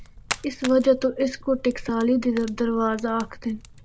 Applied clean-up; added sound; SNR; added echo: none; Fire; 15 dB; none.